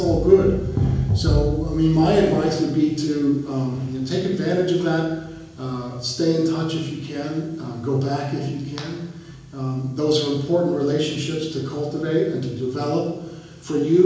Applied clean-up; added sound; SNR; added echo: none; none; none; reverberation time 1.0 s.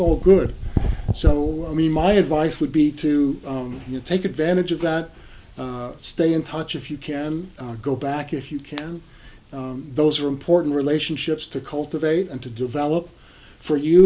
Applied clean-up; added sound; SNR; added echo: none; none; none; none.